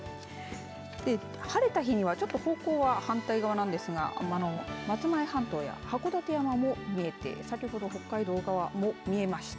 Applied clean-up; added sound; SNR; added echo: none; none; none; none.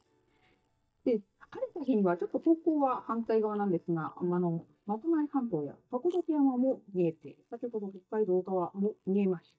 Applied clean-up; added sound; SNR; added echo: neural mask model DeepFilterNet 3.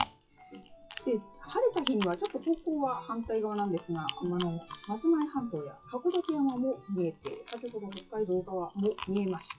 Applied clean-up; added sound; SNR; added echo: classical method WPE with log-MMSE.